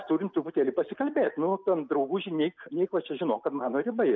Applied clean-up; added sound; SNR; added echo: none; none; none; none.